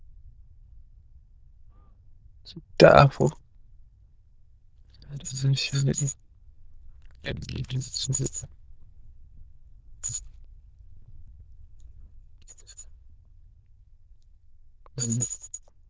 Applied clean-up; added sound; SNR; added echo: neural diffusion model UNIVERSE++.